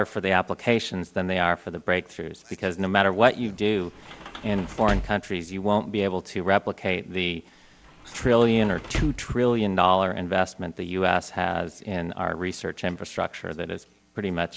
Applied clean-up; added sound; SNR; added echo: none; Sliding door / Slam; 11 dB; none.